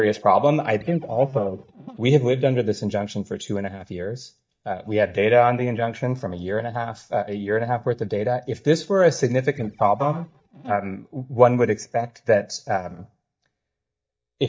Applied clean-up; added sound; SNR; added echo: neural mask model DeepFilterNet 3.